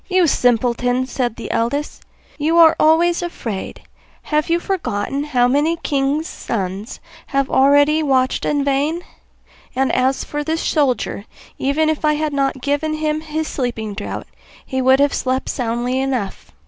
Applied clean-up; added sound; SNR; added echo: none; none; none; none.